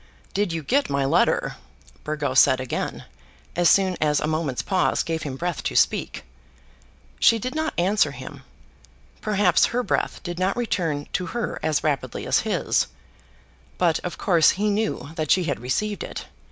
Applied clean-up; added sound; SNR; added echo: none; none; none; none.